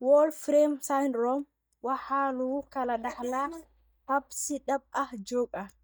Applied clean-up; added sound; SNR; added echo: neural mask model DeepFilterNet 3.